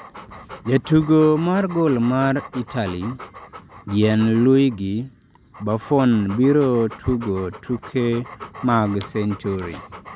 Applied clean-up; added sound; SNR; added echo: none; Dog; 19 dB; none.